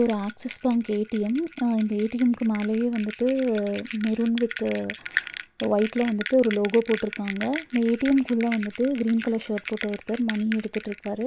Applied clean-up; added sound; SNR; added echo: none; Bell; 8 dB; none.